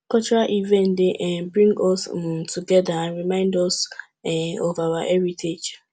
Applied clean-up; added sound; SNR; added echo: none; none; none; none.